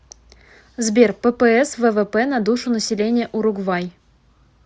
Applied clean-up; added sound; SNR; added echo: none; none; none; none.